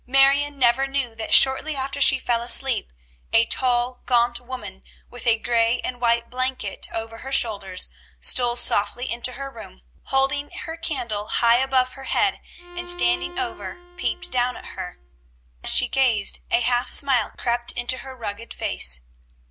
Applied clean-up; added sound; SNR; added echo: none; Bowed string instrument; 20 dB; none.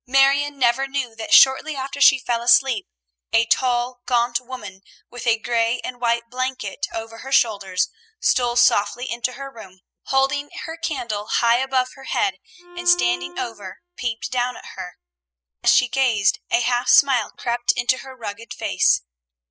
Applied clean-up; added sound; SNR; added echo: classical method spectral subtraction.